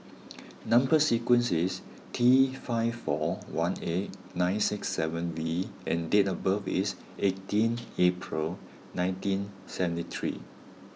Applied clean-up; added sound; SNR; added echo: none; none; none; none.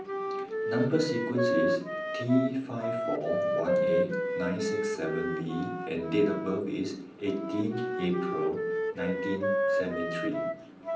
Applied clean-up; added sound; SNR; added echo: none; Wind instrument, woodwind instrument; 0 dB; reverberation time 0.6 s.